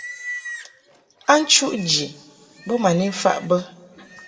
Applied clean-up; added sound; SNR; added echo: none; Livestock, farm animals, working animals; 16 dB; reverberation time 1.1 s.